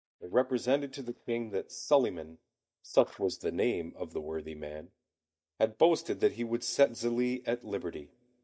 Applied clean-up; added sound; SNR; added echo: neural mask model DeepFilterNet 3.